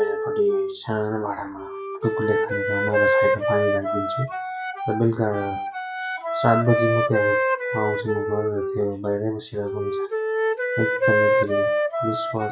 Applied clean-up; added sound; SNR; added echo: classical method WPE with log-MMSE.